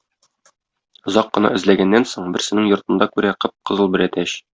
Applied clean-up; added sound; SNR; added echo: none; none; none; none.